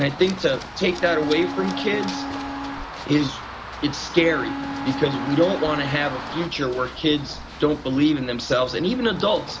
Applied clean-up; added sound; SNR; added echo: none; Bowed string instrument + Run; 9 dB; none.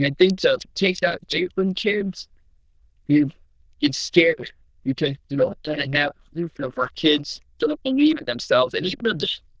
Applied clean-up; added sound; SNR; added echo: neural diffusion model UNIVERSE++.